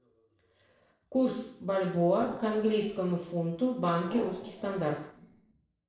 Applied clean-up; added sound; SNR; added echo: neural separator model SepFormer DNS4.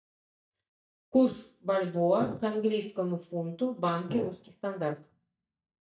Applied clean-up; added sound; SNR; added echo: neural mask model DeepFilterNet 3.